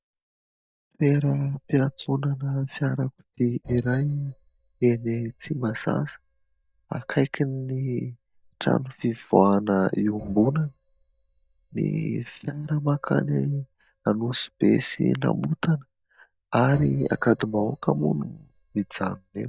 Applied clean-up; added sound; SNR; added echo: neural mask model DeepFilterNet 3.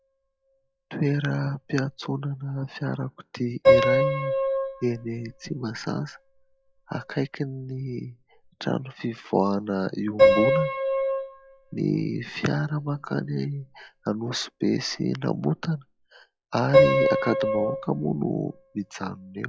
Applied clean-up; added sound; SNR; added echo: classical method log-MMSE.